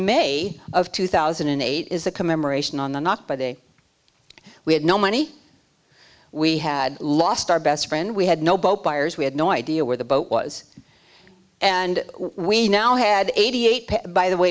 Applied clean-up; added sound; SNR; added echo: none; none; none; none.